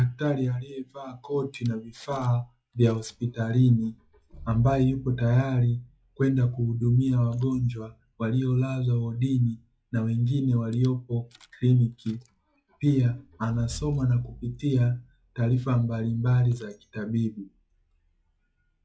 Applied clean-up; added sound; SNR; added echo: classical method log-MMSE.